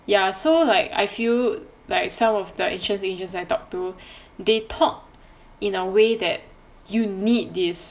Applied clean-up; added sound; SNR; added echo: none; none; none; none.